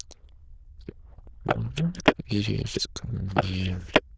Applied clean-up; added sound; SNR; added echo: neural diffusion model UNIVERSE++.